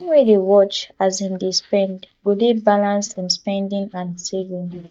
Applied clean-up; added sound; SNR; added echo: neural mask model DeepFilterNet 3.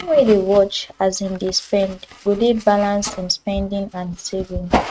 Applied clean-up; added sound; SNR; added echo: neural mask model RNNoise.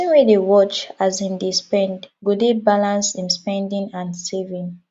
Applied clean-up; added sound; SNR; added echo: none; none; none; none.